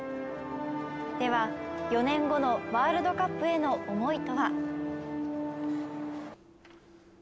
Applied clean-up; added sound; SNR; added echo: none; none; none; none.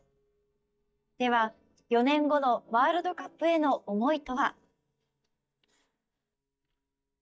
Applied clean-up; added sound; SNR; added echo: neural mask model DeepFilterNet 3.